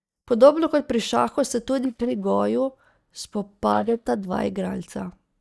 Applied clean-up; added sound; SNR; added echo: neural mask model DeepFilterNet 3.